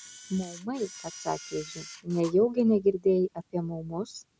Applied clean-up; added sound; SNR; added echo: none; Camera; 19 dB; none.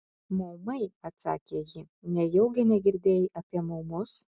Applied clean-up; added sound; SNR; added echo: none; none; none; none.